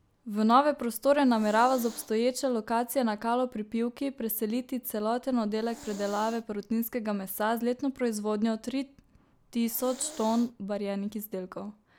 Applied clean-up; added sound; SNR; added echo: none; Hiss; 20 dB; none.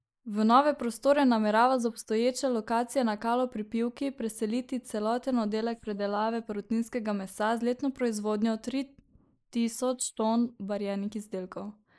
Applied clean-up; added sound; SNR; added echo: neural mask model Resemble Enhance denoiser.